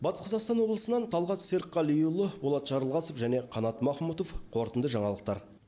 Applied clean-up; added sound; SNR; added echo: none; none; none; none.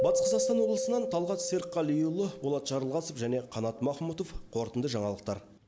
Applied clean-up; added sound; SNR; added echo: none; Keyboard (musical); 3 dB; none.